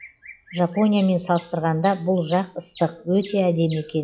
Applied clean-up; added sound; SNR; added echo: classical method log-MMSE.